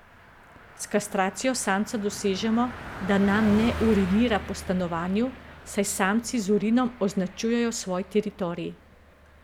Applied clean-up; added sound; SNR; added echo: none; Car passing by; 13 dB; none.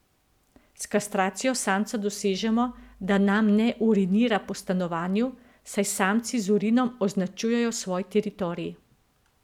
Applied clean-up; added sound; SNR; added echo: none; none; none; none.